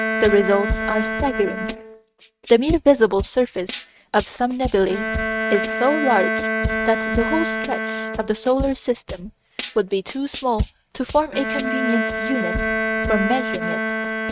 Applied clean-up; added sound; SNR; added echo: neural mask model RNNoise.